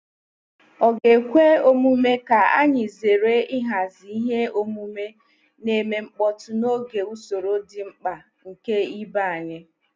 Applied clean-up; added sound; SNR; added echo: none; none; none; none.